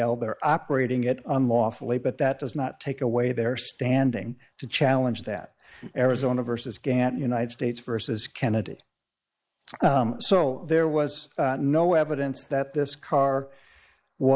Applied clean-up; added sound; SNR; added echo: neural mask model Resemble Enhance denoiser.